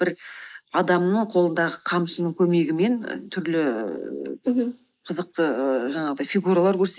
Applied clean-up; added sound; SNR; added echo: neural mask model Resemble Enhance denoiser.